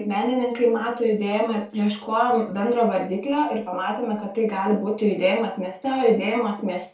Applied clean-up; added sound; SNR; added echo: none; none; none; reverberation time 0.3 s.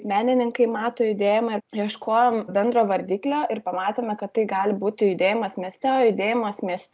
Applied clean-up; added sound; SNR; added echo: none; none; none; none.